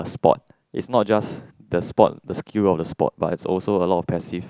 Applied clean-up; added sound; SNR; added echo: none; none; none; none.